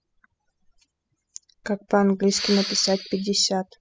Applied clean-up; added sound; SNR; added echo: classical method spectral subtraction.